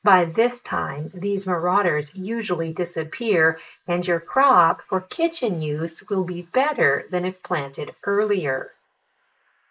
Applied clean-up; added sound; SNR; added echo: neural mask model Resemble Enhance denoiser.